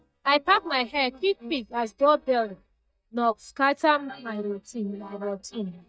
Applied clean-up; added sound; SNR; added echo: neural mask model DeepFilterNet 3.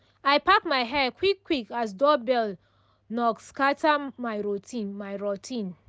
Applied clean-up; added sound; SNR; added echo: none; none; none; none.